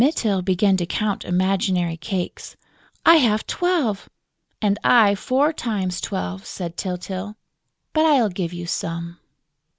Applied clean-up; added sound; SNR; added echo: none; none; none; none.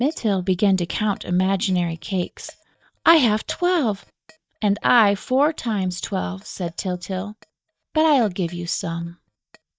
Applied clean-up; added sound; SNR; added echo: neural mask model DeepFilterNet 3.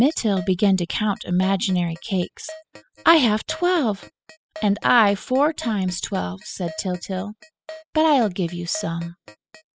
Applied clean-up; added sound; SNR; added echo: classical method spectral subtraction.